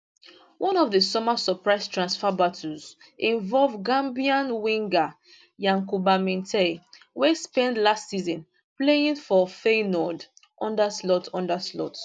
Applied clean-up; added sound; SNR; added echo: none; none; none; none.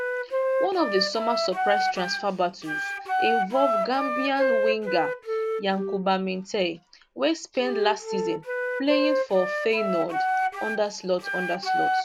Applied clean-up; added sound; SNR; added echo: none; Wind instrument, woodwind instrument; 0 dB; none.